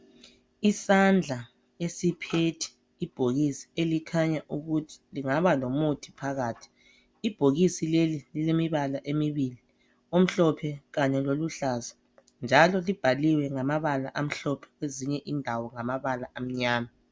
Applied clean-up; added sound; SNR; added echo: none; none; none; none.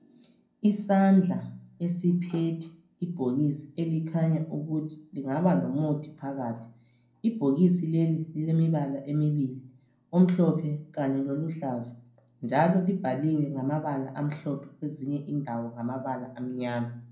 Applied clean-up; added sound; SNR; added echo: none; none; none; reverberation time 0.6 s.